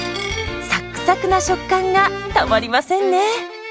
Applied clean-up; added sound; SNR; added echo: none; Coin (dropping); 18 dB; none.